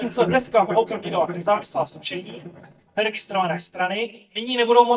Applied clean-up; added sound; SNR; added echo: neural mask model DeepFilterNet 3.